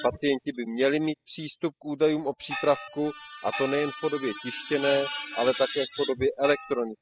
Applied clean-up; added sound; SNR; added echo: classical method spectral subtraction.